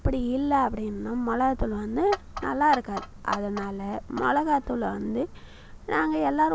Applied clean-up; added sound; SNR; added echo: none; Clock; 12 dB; none.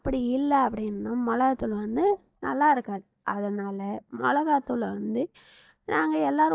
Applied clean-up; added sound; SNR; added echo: neural mask model DeepFilterNet 3.